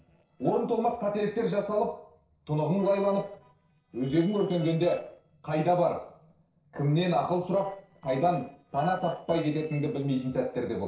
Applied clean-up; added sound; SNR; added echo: neural separator model SepFormer DNS4.